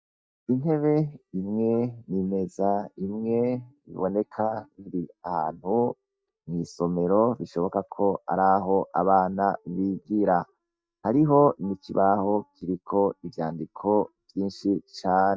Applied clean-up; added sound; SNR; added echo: neural mask model DeepFilterNet 3.